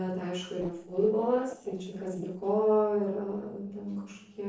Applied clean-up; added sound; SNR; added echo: neural separator model SepFormer DNS4.